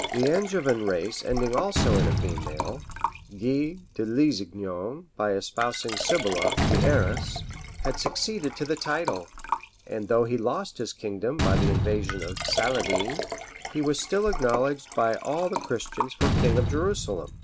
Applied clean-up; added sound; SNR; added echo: none; Slam + Liquid; 2 dB; none.